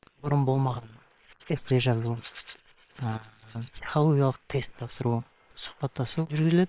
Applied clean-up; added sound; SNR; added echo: neural separator model SepFormer WHAM!.